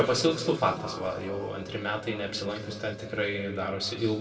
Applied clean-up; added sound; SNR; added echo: none; Organ; 19 dB; reverberation time 1.9 s.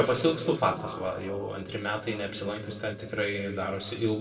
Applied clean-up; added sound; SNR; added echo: neural separator model SepFormer DNS4.